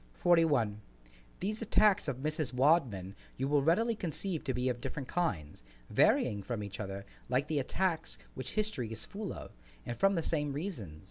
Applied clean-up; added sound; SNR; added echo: none; none; none; none.